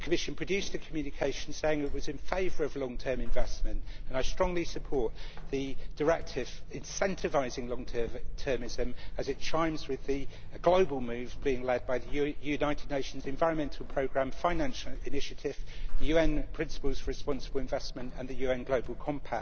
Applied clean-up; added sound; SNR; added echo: none; Squeak / Walk, footsteps; -4 dB; none.